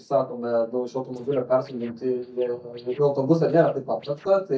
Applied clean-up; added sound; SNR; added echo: neural mask model DeepFilterNet 3.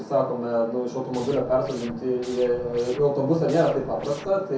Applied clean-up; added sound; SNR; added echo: none; Scratching (performance technique); 19 dB; reverberation time 0.5 s.